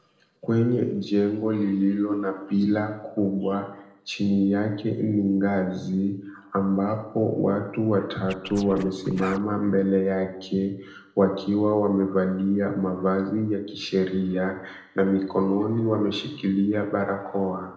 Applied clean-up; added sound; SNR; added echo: neural separator model SepFormer DNS4.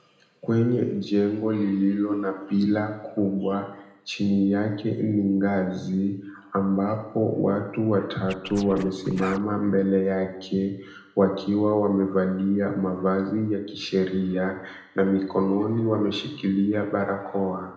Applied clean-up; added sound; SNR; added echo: none; Scratching (performance technique); 15 dB; reverberation time 0.8 s.